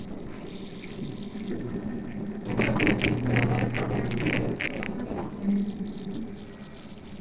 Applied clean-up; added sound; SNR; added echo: neural separator model SepFormer DNS4.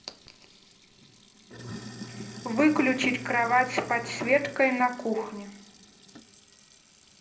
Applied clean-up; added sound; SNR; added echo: none; Sink (filling or washing); 16 dB; reverberation time 0.5 s.